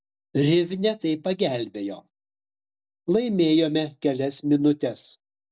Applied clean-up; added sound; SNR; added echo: none; none; none; none.